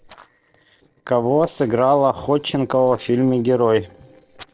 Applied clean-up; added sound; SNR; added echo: neural separator model SepFormer DNS4.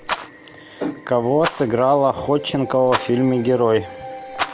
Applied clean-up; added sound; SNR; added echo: none; Rattle; 12 dB; none.